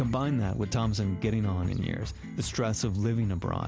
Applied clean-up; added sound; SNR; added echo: none; none; none; none.